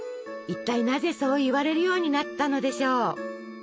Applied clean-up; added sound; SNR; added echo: none; none; none; none.